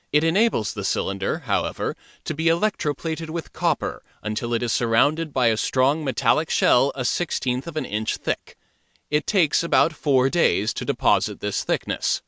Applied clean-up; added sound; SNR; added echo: none; none; none; none.